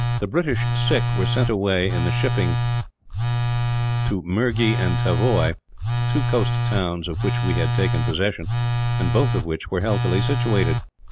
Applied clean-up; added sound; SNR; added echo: none; Telephone; -2 dB; none.